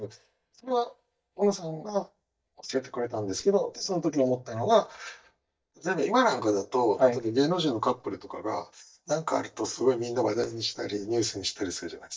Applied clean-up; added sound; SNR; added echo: neural mask model DeepFilterNet 3.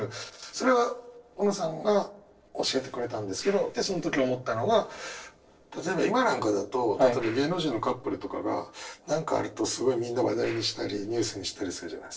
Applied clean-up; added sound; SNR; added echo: neural separator model SepFormer DNS4.